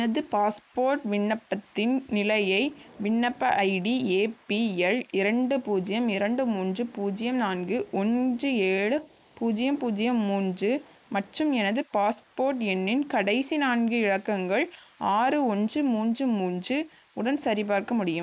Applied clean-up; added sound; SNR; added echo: neural mask model Resemble Enhance denoiser.